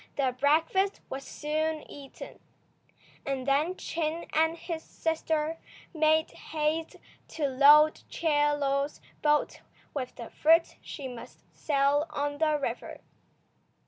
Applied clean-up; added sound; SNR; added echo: none; none; none; none.